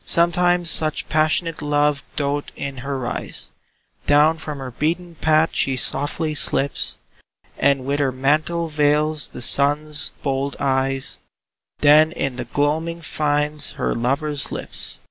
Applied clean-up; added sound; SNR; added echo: none; none; none; none.